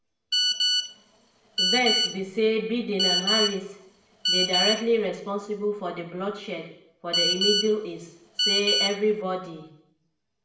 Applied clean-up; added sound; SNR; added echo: none; Telephone; -3 dB; reverberation time 0.7 s.